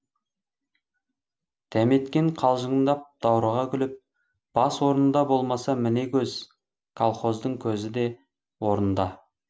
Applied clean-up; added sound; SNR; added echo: none; none; none; none.